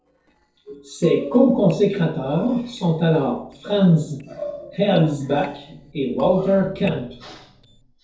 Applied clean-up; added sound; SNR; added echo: neural separator model SepFormer DNS4.